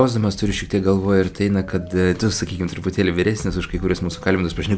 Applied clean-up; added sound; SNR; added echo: none; none; none; none.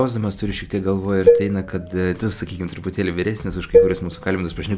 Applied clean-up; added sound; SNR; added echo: none; Dishes, pots, and pans; -4 dB; none.